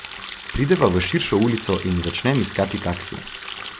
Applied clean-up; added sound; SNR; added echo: none; Water tap, faucet; 12 dB; none.